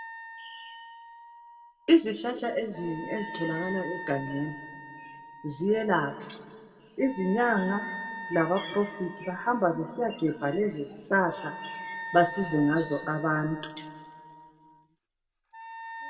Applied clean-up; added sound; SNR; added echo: none; Wind instrument, woodwind instrument; 13 dB; reverberation time 1.6 s.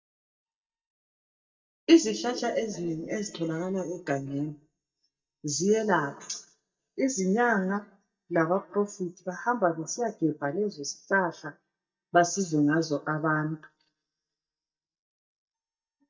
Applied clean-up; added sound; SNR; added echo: neural mask model DeepFilterNet 3.